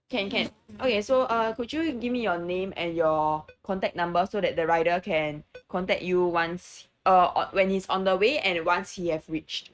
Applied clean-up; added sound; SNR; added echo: neural mask model RNNoise.